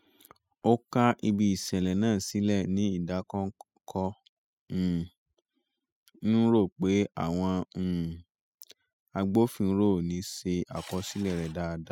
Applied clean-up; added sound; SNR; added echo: classical method spectral subtraction.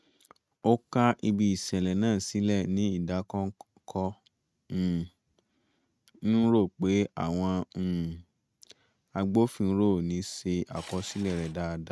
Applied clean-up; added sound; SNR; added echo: neural mask model RNNoise.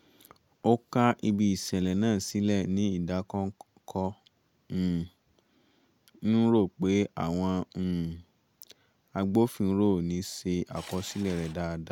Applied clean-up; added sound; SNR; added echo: none; Subway, metro, underground / Engine; 19 dB; none.